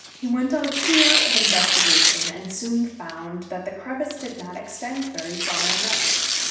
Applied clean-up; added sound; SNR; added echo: none; Tearing; -5 dB; reverberation time 0.9 s.